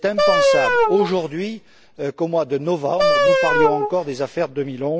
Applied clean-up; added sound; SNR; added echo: none; Wind instrument, woodwind instrument; -3 dB; none.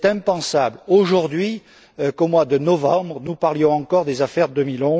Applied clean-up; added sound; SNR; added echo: none; none; none; none.